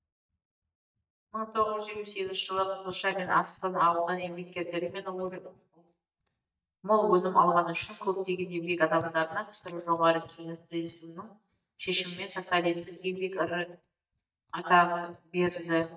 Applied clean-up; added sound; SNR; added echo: neural mask model DeepFilterNet 3.